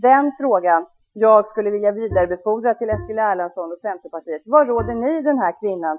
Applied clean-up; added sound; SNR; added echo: classical method Wiener filter.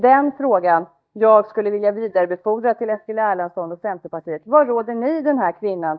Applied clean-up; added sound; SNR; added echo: neural mask model DeepFilterNet 3.